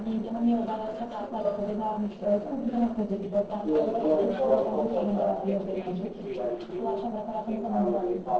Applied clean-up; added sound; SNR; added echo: neural separator model SepFormer DNS4.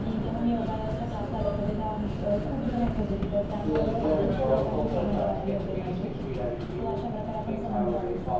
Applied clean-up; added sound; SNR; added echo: none; Subway, metro, underground; -2 dB; reverberation time 0.9 s.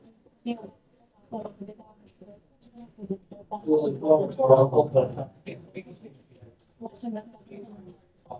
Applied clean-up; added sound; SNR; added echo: neural mask model DeepFilterNet 3.